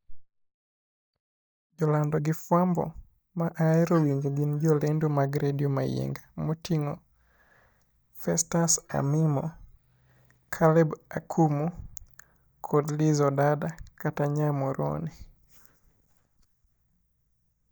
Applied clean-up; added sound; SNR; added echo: neural mask model DeepFilterNet 3.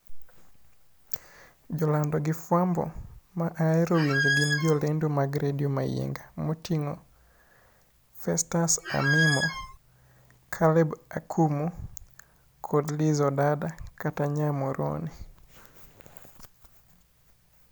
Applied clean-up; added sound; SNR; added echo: none; Squeak; -1 dB; none.